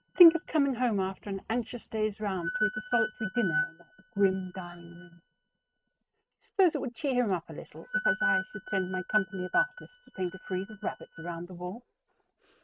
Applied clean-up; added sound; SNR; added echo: neural mask model RNNoise.